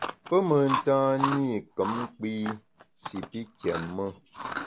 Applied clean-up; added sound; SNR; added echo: none; Chewing, mastication; 7 dB; none.